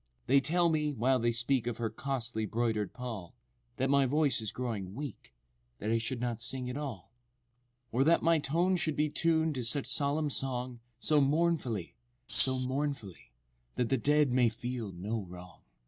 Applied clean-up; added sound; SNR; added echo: none; Rattle (instrument); -1 dB; none.